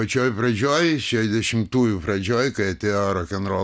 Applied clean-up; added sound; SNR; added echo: none; none; none; none.